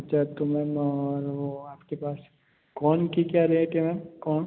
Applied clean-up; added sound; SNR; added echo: none; none; none; none.